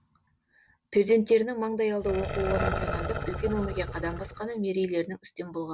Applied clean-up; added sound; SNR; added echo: none; Growling; 7 dB; none.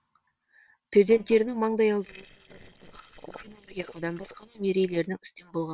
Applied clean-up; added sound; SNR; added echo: neural separator model SepFormer WHAM!.